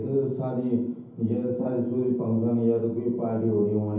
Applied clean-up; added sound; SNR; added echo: none; none; none; reverberation time 0.9 s.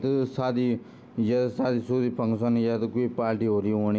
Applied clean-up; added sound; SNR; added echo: none; none; none; none.